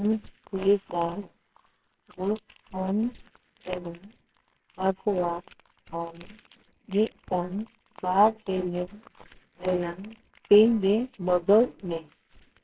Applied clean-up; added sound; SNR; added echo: neural separator model SepFormer WHAMR!.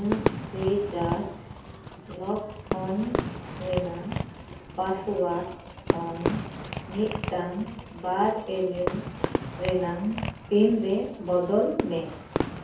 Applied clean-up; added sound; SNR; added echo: none; Fireworks; 4 dB; reverberation time 0.7 s.